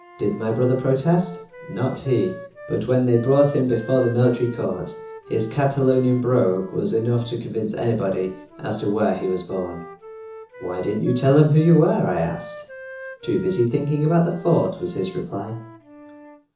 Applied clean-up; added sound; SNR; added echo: none; Wind instrument, woodwind instrument; 18 dB; reverberation time 0.6 s.